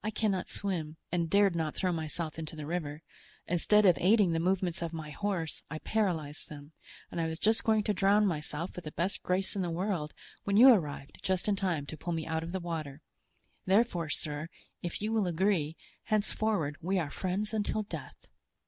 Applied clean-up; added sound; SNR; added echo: none; none; none; none.